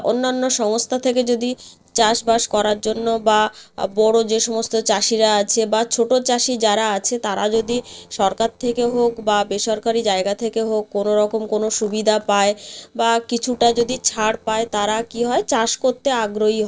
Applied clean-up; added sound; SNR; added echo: neural separator model SepFormer DNS4.